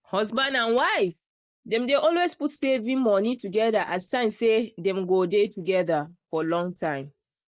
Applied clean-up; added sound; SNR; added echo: neural mask model Resemble Enhance denoiser.